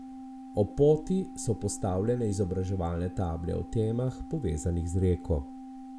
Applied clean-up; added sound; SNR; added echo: none; Organ; 14 dB; none.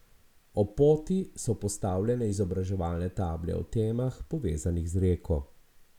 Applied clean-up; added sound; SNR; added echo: none; none; none; none.